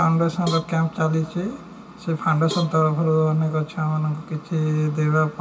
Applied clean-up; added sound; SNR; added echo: none; Cowbell; 18 dB; reverberation time 2.0 s.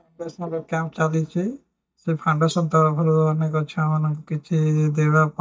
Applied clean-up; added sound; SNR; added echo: neural mask model DeepFilterNet 3.